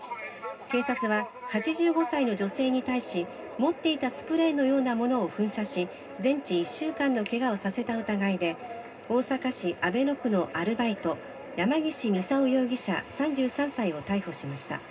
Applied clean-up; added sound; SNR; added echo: none; none; none; reverberation time 0.2 s.